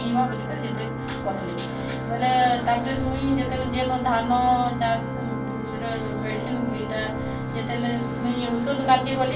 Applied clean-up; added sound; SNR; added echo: none; Organ; 4 dB; reverberation time 0.4 s.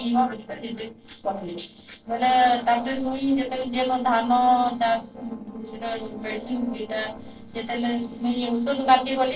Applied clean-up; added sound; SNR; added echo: neural separator model SepFormer DNS4.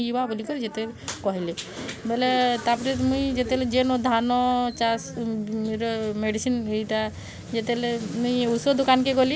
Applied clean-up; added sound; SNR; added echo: none; none; none; none.